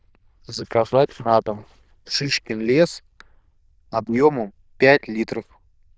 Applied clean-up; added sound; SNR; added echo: neural diffusion model UNIVERSE++.